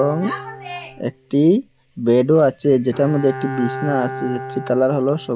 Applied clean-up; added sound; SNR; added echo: none; Bowed string instrument; 13 dB; none.